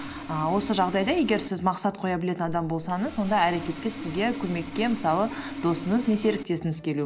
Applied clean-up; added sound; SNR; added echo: none; Sawing; 12 dB; none.